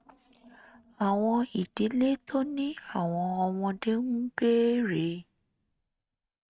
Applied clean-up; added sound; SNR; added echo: neural mask model RNNoise.